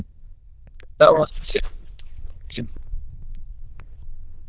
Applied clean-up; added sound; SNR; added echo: neural diffusion model UNIVERSE++.